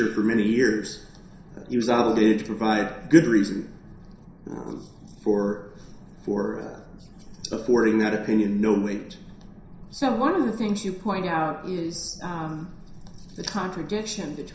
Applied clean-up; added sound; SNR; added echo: none; none; none; reverberation time 0.7 s.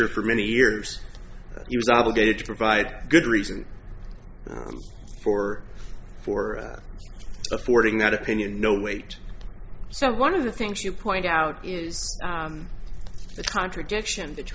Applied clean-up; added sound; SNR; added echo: none; none; none; none.